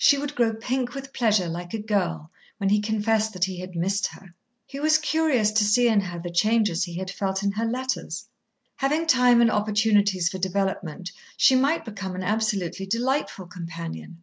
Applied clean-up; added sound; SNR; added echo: none; none; none; none.